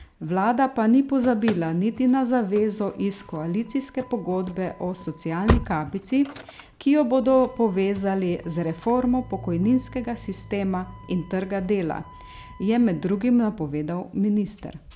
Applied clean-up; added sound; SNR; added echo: none; Slam / Engine starting; 13 dB; none.